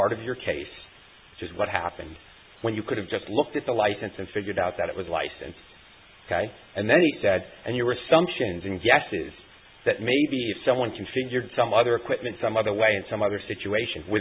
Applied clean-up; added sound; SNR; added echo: none; none; none; none.